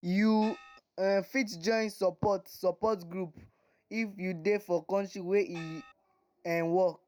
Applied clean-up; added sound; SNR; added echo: none; Gong; 18 dB; none.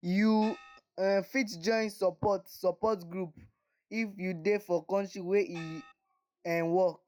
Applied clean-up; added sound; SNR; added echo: classical method log-MMSE.